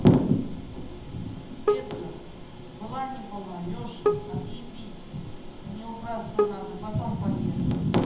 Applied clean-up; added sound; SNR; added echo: none; Bowed string instrument; 3 dB; reverberation time 0.8 s.